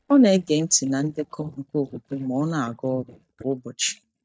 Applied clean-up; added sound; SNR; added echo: neural mask model DeepFilterNet 3.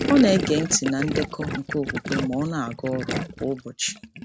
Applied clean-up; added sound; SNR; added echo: none; Gurgling; 5 dB; none.